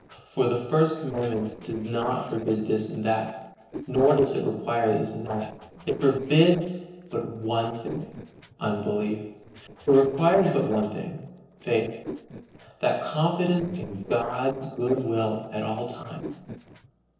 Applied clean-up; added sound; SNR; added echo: neural separator model SepFormer DNS4.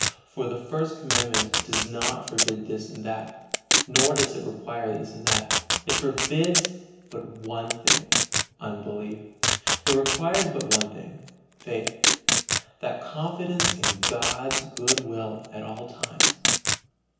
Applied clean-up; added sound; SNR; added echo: none; Packing tape, duct tape; -4 dB; reverberation time 0.9 s.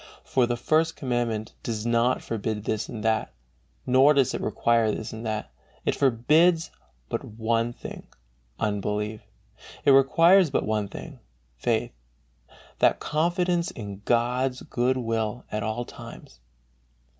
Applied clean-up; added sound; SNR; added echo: none; none; none; none.